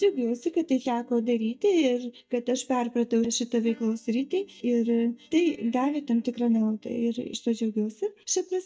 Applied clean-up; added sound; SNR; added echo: neural mask model DeepFilterNet 3.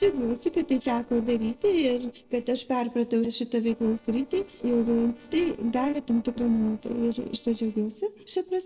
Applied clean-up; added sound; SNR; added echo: neural separator model SepFormer DNS4.